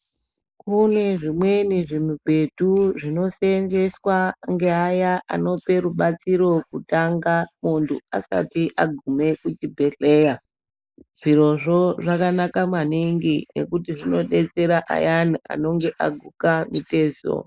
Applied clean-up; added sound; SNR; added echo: neural mask model Resemble Enhance denoiser.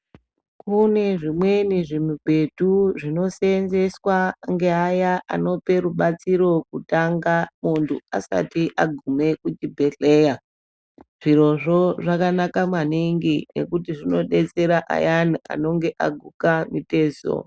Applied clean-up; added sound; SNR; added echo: none; none; none; none.